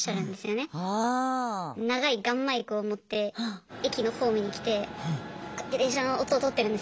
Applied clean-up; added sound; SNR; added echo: none; none; none; none.